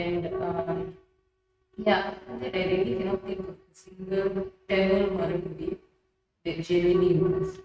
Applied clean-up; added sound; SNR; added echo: neural mask model RNNoise.